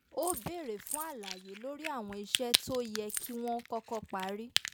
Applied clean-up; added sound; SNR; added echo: none; Crack + Keys jangling; 0 dB; none.